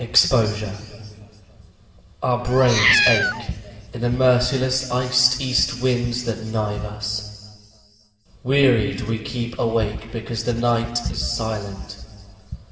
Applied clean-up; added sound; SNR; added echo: none; Meow; -1 dB; reverberation time 2.2 s.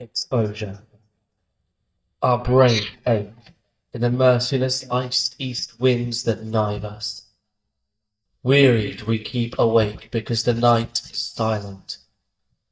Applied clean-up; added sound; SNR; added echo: neural mask model DeepFilterNet 3.